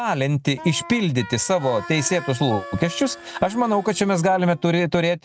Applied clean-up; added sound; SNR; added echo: none; Wind instrument, woodwind instrument + Harmonica; 17 dB; none.